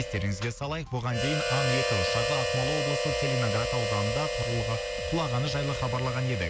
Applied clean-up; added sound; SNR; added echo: none; Harmonica; 1 dB; none.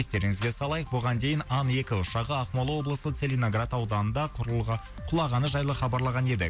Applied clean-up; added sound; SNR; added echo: none; none; none; none.